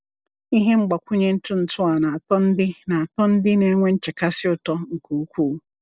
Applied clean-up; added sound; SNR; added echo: none; none; none; none.